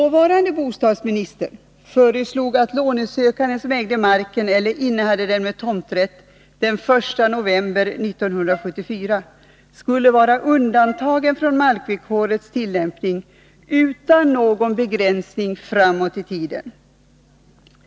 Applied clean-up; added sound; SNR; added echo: none; Wind instrument, woodwind instrument; 15 dB; none.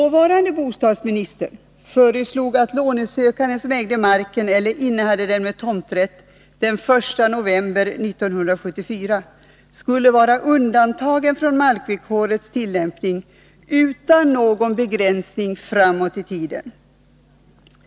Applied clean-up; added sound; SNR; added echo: none; none; none; none.